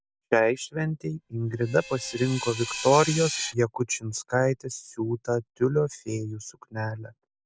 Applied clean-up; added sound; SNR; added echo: none; Screech; 9 dB; none.